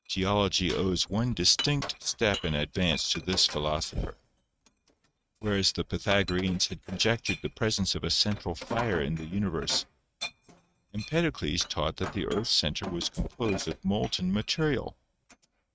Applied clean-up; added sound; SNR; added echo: neural mask model RNNoise.